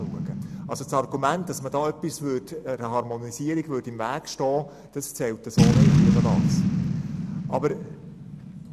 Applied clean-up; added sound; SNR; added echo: none; Boom; -4 dB; none.